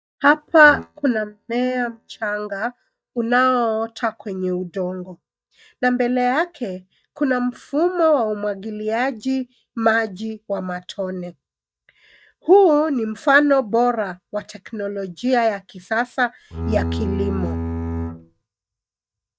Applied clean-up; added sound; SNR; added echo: neural mask model DeepFilterNet 3.